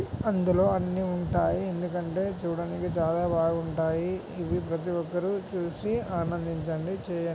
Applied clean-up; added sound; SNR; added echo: none; none; none; none.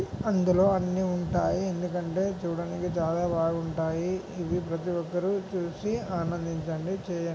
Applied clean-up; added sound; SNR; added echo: none; none; none; reverberation time 0.8 s.